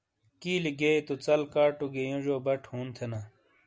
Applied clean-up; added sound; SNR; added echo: none; none; none; none.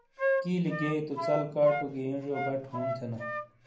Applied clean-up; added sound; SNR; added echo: none; Wind instrument, woodwind instrument; 3 dB; reverberation time 0.5 s.